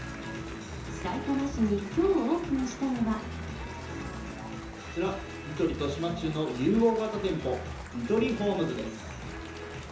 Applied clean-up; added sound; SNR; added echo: none; Applause / Cheering; 16 dB; reverberation time 0.6 s.